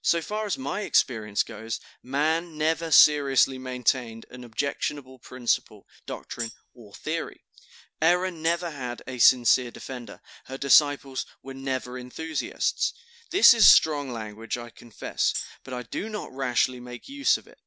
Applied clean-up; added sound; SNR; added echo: none; Tambourine; 12 dB; none.